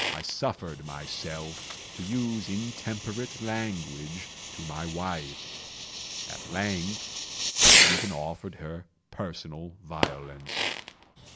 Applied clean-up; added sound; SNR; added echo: none; Fireworks; -5 dB; none.